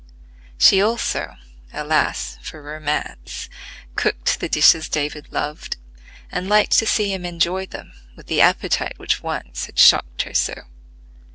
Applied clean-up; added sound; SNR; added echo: none; none; none; none.